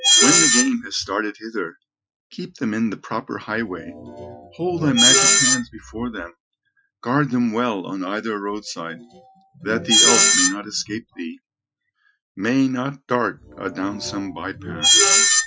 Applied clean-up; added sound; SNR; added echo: classical method Wiener filter.